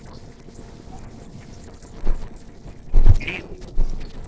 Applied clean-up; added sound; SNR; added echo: neural separator model SepFormer DNS4.